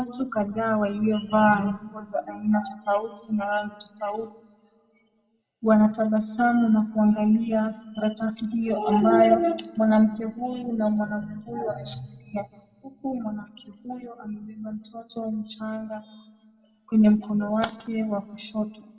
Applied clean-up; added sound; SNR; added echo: none; none; none; reverberation time 0.9 s.